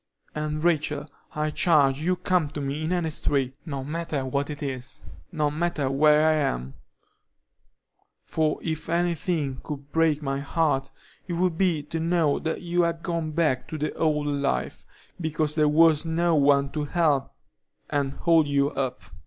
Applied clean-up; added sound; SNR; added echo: none; none; none; none.